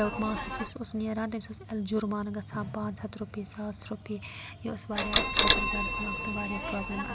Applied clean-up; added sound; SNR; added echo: none; Bell; 0 dB; none.